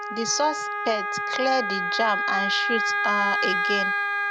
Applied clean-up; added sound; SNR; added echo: none; Wind instrument, woodwind instrument; -2 dB; none.